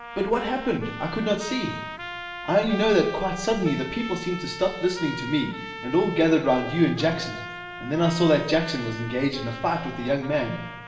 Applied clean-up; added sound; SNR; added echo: none; Trumpet; 12 dB; reverberation time 1.0 s.